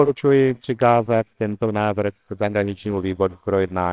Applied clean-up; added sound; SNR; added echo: neural separator model SepFormer WHAMR!.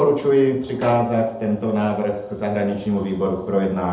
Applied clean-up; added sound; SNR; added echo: none; Explosion; 17 dB; reverberation time 1.9 s.